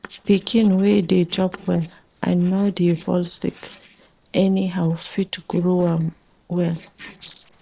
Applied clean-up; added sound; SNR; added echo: neural separator model SepFormer DNS4.